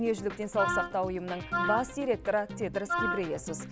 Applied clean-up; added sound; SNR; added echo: none; Wind instrument, woodwind instrument; 2 dB; none.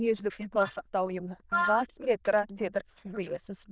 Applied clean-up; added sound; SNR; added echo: neural diffusion model UNIVERSE++.